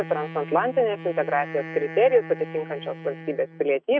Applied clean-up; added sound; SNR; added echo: neural mask model RNNoise.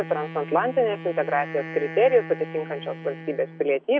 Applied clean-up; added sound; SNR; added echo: none; Wind instrument, woodwind instrument; 13 dB; none.